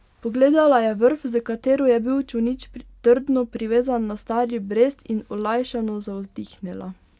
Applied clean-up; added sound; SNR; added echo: none; none; none; none.